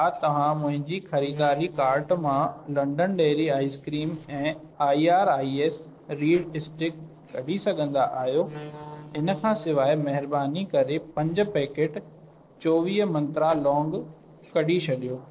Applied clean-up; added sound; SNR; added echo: neural separator model SepFormer DNS4.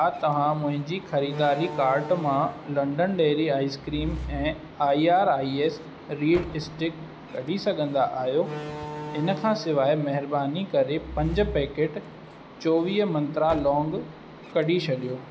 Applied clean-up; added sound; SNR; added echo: none; Slam; 14 dB; none.